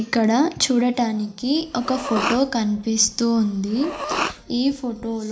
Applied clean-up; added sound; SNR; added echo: none; Respiratory sounds; 9 dB; reverberation time 0.4 s.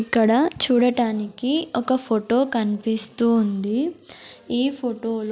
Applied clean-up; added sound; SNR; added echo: none; none; none; none.